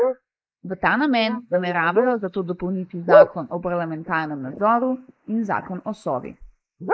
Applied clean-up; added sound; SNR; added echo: neural mask model Resemble Enhance denoiser.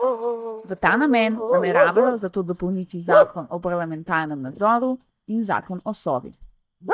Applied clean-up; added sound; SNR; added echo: neural mask model DeepFilterNet 3.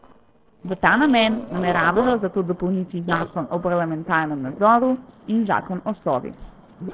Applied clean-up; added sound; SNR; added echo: neural separator model SepFormer DNS4.